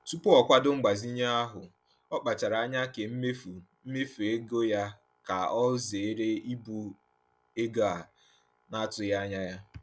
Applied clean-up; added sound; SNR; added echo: none; none; none; none.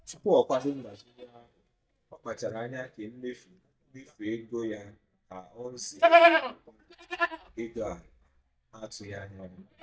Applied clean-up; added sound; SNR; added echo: neural mask model DeepFilterNet 3.